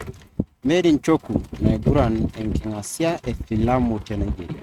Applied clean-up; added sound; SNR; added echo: neural mask model RNNoise.